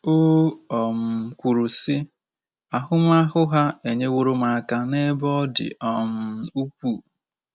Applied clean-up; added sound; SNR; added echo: none; none; none; none.